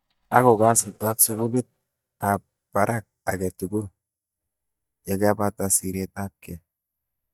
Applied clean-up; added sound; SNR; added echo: neural mask model DeepFilterNet 3.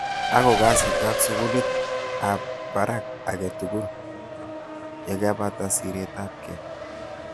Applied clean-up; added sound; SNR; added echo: none; Race car, auto racing; 2 dB; none.